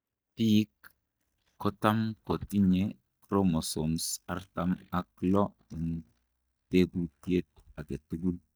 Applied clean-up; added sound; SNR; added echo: neural mask model DeepFilterNet 3.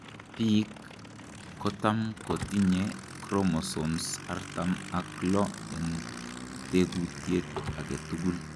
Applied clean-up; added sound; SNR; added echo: none; Drawer open or close + Aircraft; 10 dB; none.